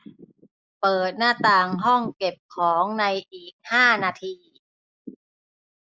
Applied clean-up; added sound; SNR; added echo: neural mask model Resemble Enhance denoiser.